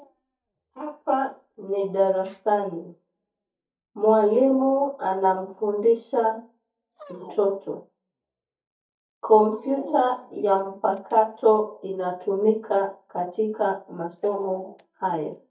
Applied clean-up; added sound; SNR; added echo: neural mask model DeepFilterNet 3.